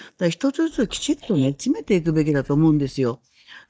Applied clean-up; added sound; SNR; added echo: neural mask model DeepFilterNet 3.